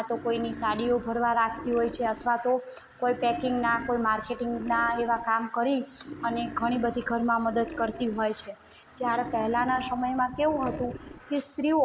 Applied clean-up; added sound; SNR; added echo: none; Wild animals; 13 dB; none.